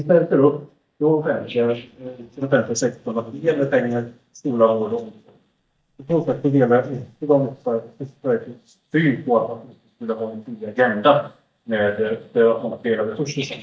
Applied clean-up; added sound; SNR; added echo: neural mask model DeepFilterNet 3.